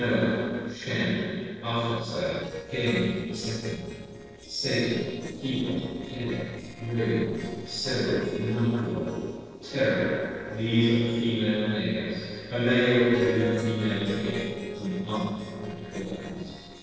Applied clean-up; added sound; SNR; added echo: neural separator model SepFormer DNS4.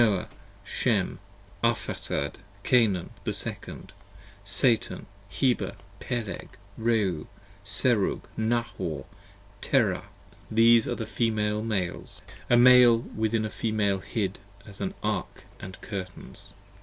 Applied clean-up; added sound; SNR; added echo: none; none; none; none.